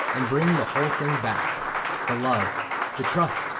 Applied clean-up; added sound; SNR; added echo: none; Applause; 0 dB; reverberation time 1.4 s.